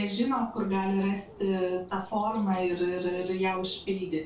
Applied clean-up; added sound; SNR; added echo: none; Bird; 20 dB; reverberation time 0.2 s.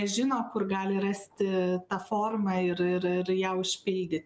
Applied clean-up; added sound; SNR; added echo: none; none; none; none.